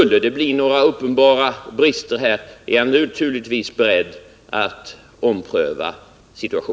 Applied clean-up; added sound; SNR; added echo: none; none; none; none.